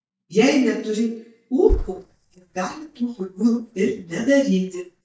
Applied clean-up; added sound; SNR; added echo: neural mask model DeepFilterNet 3.